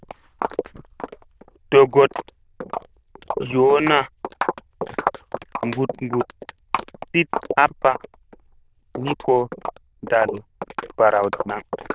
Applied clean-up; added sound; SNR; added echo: neural diffusion model UNIVERSE++.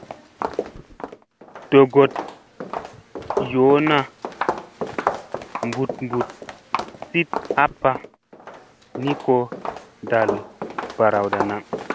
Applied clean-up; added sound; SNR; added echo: none; Walk, footsteps; 7 dB; none.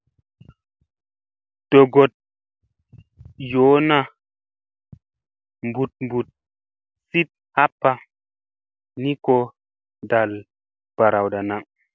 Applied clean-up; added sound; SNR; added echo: none; none; none; none.